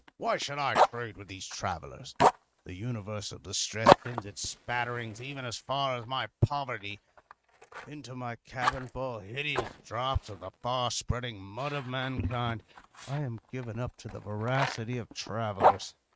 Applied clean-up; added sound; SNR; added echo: neural mask model RNNoise.